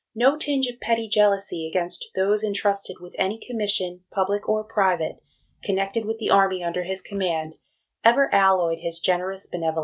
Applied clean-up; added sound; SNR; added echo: none; none; none; none.